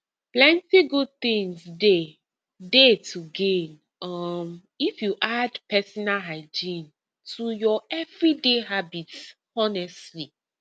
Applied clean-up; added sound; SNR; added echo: none; none; none; none.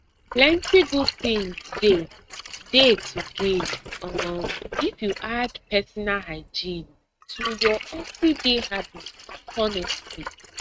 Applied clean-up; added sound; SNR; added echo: neural mask model RNNoise.